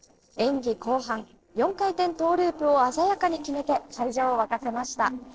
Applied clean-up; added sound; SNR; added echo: neural separator model SepFormer DNS4.